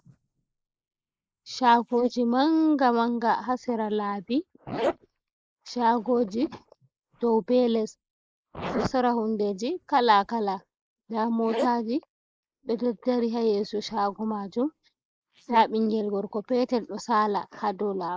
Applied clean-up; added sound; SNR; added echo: neural mask model Resemble Enhance denoiser.